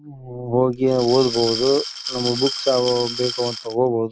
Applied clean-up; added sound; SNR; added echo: none; Glass; 8 dB; none.